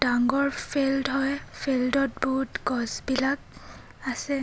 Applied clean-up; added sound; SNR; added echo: none; none; none; none.